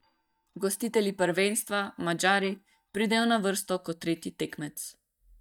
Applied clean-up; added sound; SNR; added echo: neural mask model DeepFilterNet 3.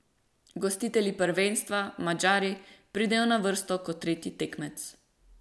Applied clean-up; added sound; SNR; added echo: none; none; none; none.